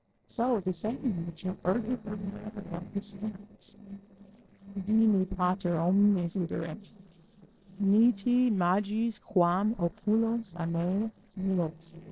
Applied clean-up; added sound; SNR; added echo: neural separator model SepFormer DNS4.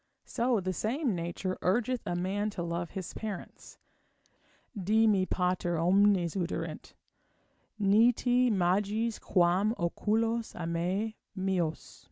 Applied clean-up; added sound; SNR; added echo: none; none; none; none.